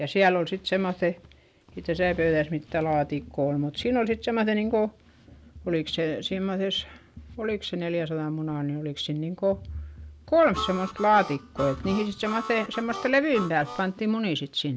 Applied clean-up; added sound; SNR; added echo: none; Harmonica; 10 dB; none.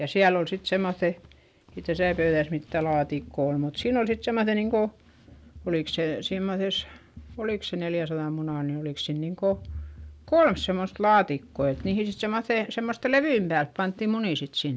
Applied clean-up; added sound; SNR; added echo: none; none; none; none.